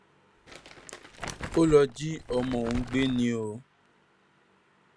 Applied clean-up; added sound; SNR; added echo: none; Crumpling, crinkling; 11 dB; none.